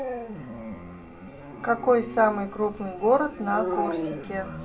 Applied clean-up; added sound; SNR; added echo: none; Dog; 8 dB; reverberation time 0.2 s.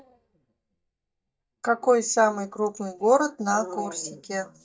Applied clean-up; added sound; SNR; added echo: neural mask model DeepFilterNet 3.